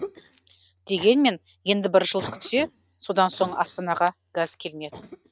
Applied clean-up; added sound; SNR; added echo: neural mask model RNNoise.